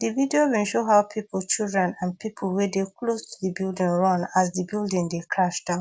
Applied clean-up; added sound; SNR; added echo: none; none; none; none.